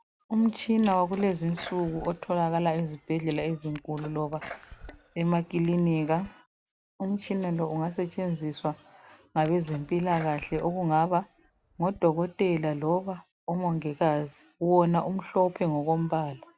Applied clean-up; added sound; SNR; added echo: none; Sneeze; 19 dB; none.